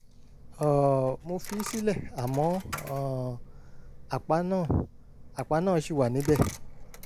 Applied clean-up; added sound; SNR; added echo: none; Coin (dropping); 13 dB; none.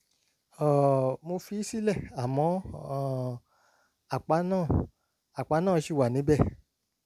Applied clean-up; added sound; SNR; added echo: none; none; none; none.